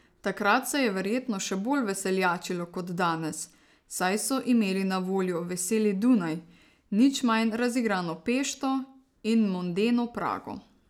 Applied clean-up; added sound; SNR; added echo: none; none; none; none.